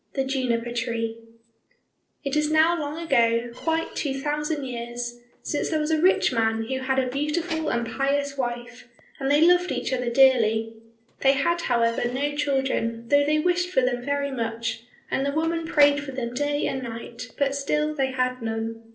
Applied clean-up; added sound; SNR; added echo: neural separator model SepFormer DNS4.